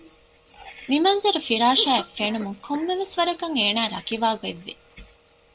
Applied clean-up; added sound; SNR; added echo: none; Cough; 17 dB; none.